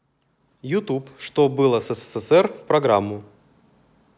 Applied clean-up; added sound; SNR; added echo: none; none; none; none.